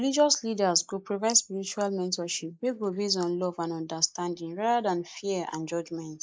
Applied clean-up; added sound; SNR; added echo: neural mask model Resemble Enhance denoiser.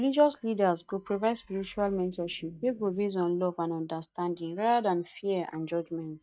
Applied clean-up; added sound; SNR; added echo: neural mask model DeepFilterNet 3.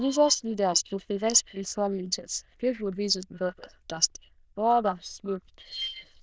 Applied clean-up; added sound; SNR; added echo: neural diffusion model UNIVERSE++.